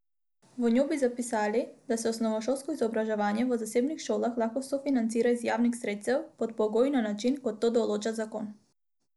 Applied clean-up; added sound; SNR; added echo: none; none; none; none.